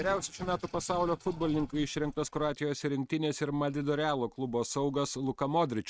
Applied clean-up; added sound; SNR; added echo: neural mask model RNNoise.